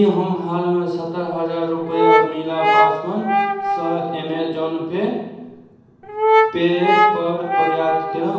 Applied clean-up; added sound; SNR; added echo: none; Brass instrument; -1 dB; reverberation time 0.8 s.